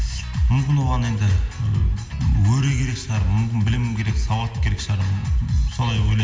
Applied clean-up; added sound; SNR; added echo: none; none; none; reverberation time 2.2 s.